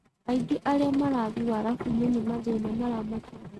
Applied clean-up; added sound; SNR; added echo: neural mask model RNNoise.